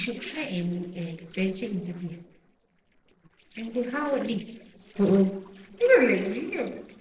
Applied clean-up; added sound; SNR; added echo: neural separator model SepFormer DNS4.